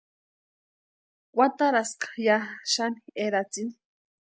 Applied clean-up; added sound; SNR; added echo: none; none; none; none.